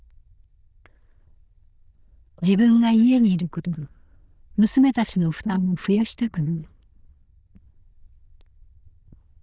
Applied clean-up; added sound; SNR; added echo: neural diffusion model UNIVERSE++.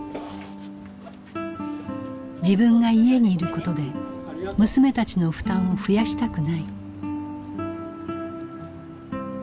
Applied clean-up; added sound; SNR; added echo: none; none; none; none.